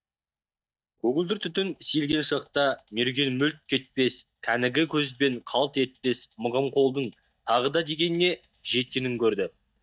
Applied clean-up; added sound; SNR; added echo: neural mask model DeepFilterNet 3.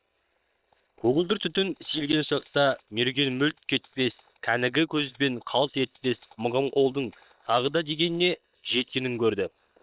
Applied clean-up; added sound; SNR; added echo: neural separator model SepFormer WHAM!.